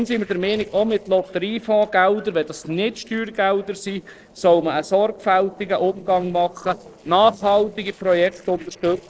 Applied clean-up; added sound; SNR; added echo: neural separator model SepFormer DNS4.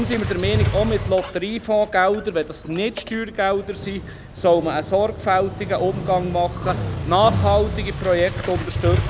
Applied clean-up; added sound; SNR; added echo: none; Motorcycle; 5 dB; none.